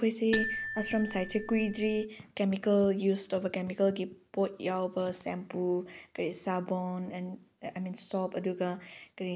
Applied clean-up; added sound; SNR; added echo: none; Marimba, xylophone; 6 dB; none.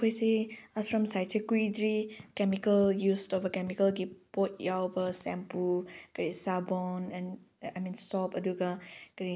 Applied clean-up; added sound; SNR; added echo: none; none; none; none.